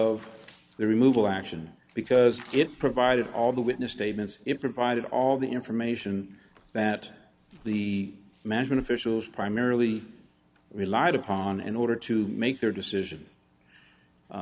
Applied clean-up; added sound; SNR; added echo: none; none; none; none.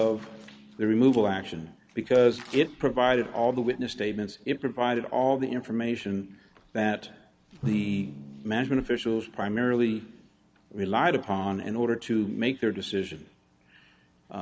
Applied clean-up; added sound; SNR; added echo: none; Drum; 20 dB; none.